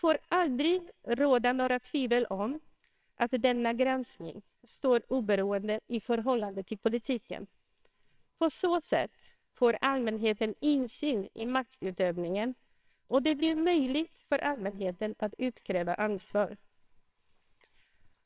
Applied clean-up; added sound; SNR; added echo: neural separator model SepFormer WHAMR!.